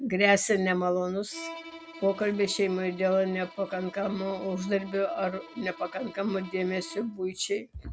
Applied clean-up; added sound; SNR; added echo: none; Bowed string instrument; 18 dB; none.